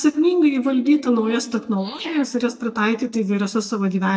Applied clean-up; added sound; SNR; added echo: neural mask model DeepFilterNet 3.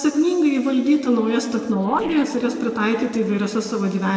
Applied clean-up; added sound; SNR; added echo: neural separator model SepFormer DNS4.